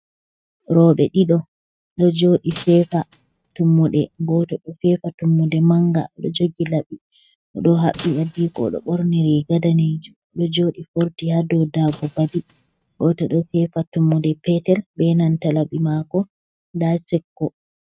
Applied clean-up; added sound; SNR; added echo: neural mask model RNNoise.